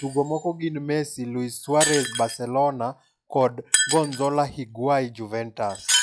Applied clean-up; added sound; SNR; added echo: classical method log-MMSE.